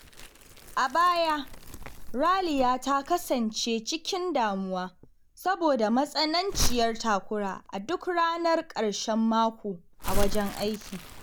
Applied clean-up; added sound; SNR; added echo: none; Crumpling, crinkling; 7 dB; none.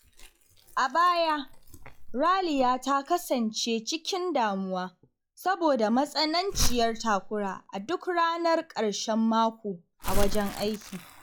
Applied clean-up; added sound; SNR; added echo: classical method log-MMSE.